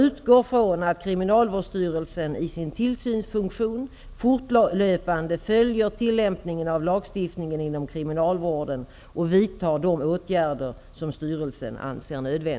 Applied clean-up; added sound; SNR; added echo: none; none; none; none.